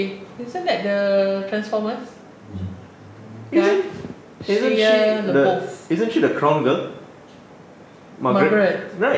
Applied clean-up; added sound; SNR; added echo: none; none; none; none.